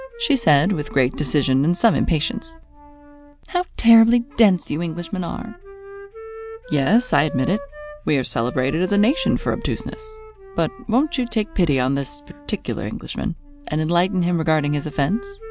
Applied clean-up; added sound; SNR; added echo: none; Wind instrument, woodwind instrument; 19 dB; none.